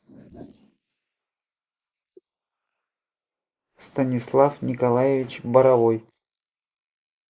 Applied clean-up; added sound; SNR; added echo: neural mask model Resemble Enhance denoiser.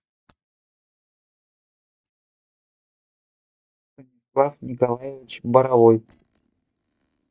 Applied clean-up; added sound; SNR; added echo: neural mask model DeepFilterNet 3.